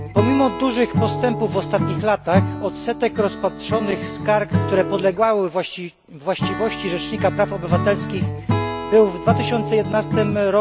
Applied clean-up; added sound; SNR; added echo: none; Acoustic guitar / Strum; 4 dB; none.